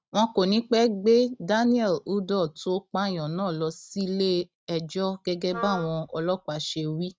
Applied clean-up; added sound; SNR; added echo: neural mask model RNNoise.